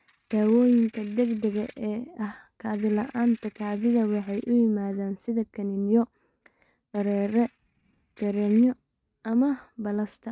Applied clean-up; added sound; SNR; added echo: neural mask model RNNoise.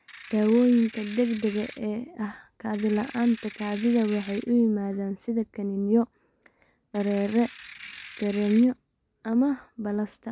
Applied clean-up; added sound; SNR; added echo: none; Ratchet, pawl / Percussion; 18 dB; none.